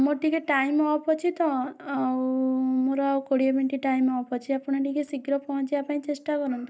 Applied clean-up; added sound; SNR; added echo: none; none; none; none.